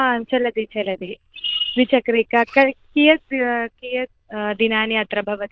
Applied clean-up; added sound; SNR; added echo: neural diffusion model UNIVERSE++.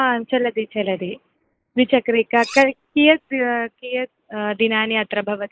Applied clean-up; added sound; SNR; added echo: neural mask model Resemble Enhance denoiser.